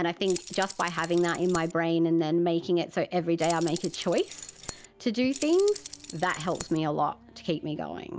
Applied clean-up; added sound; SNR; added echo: none; Keys jangling; 14 dB; none.